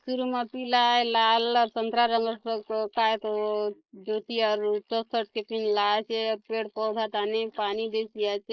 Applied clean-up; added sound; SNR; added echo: neural mask model Resemble Enhance denoiser.